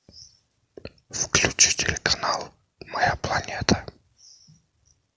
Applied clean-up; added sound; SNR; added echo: none; none; none; none.